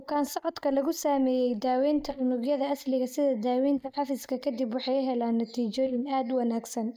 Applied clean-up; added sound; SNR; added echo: neural mask model DeepFilterNet 3.